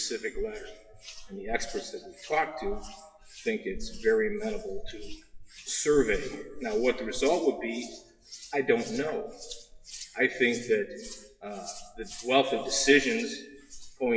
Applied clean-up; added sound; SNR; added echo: classical method WPE with log-MMSE.